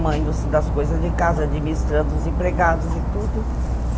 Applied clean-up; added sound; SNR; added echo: none; Dog; -2 dB; none.